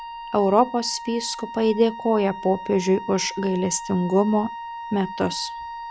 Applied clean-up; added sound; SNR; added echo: none; Wind instrument, woodwind instrument; 12 dB; none.